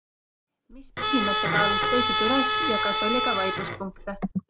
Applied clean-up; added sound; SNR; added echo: none; Bowed string instrument; -4 dB; none.